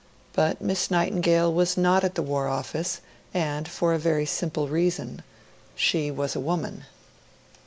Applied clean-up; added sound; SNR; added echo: none; none; none; none.